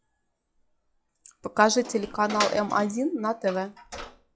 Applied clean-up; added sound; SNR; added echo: classical method log-MMSE.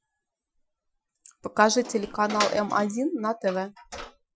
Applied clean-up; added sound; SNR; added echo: classical method Wiener filter.